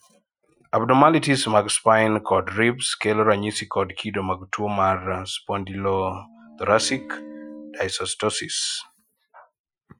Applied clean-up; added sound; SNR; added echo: classical method Wiener filter.